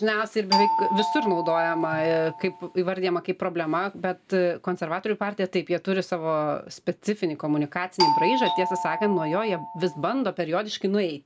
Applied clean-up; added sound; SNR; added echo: none; Doorbell; 1 dB; none.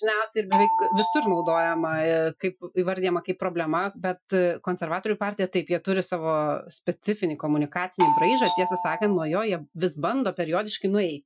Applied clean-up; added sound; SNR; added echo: classical method Wiener filter.